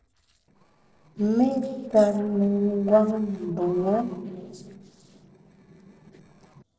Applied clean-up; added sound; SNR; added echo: neural separator model SepFormer DNS4.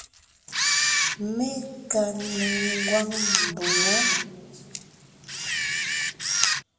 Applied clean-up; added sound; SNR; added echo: none; Camera; -5 dB; reverberation time 1.6 s.